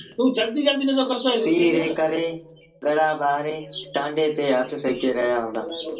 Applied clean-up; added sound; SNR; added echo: none; none; none; reverberation time 0.2 s.